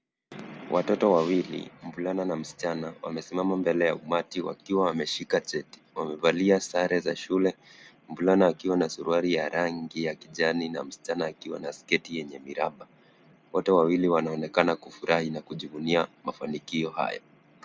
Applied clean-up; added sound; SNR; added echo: none; none; none; none.